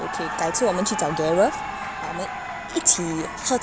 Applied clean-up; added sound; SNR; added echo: none; Cheering; 7 dB; none.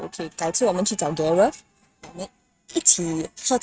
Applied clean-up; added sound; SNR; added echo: neural mask model RNNoise.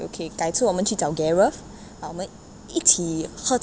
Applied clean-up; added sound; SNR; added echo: none; none; none; none.